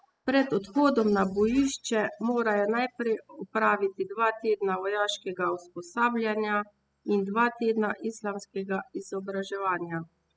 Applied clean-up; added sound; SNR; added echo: classical method spectral subtraction.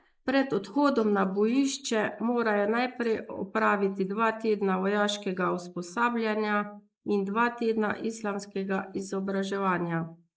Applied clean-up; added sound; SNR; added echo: neural mask model Resemble Enhance denoiser.